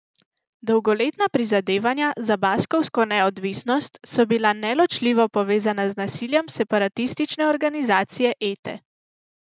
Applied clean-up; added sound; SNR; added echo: none; none; none; none.